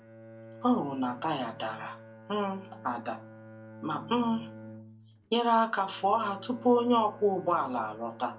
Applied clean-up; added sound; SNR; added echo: none; Bowed string instrument; 18 dB; reverberation time 0.2 s.